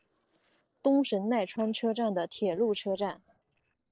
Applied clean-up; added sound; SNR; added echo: neural separator model SepFormer DNS4.